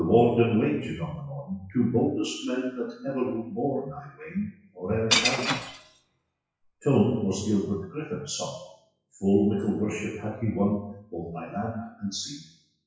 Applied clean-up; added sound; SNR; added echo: classical method WPE with log-MMSE.